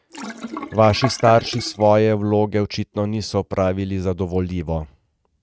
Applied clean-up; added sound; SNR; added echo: neural mask model RNNoise.